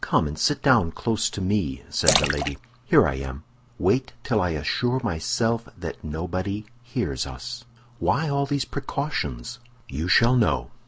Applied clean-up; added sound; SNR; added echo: none; Splash, splatter; 3 dB; none.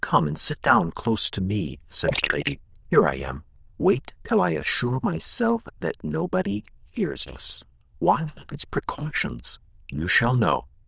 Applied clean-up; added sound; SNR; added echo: neural diffusion model UNIVERSE++.